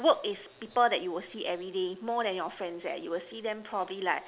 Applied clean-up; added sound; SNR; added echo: none; none; none; none.